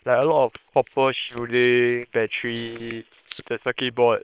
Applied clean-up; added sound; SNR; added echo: neural separator model SepFormer WHAM!.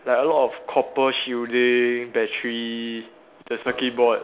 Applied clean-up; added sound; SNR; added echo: none; none; none; none.